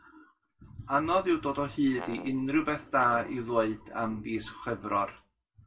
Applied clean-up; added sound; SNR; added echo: none; Brass instrument; 15 dB; reverberation time 0.2 s.